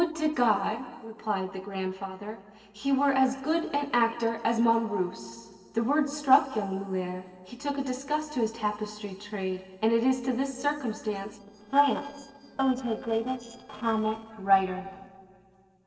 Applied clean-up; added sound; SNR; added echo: neural separator model SepFormer DNS4.